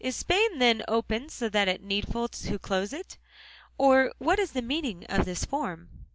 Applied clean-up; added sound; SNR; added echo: none; none; none; none.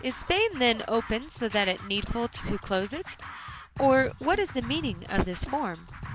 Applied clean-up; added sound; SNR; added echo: none; Scratching (performance technique); 13 dB; none.